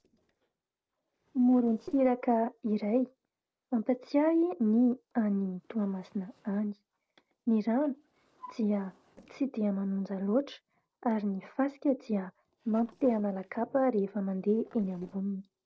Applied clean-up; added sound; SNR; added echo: neural separator model SepFormer DNS4.